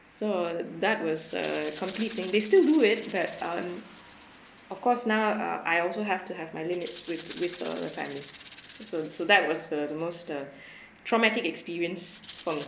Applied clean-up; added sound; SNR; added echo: none; Rattle (instrument); 10 dB; none.